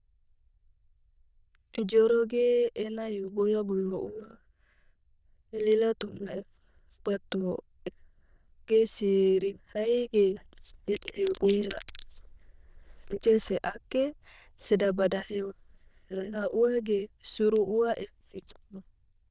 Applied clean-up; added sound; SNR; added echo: neural diffusion model UNIVERSE++.